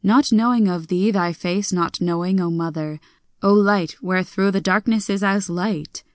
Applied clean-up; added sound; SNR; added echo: none; none; none; none.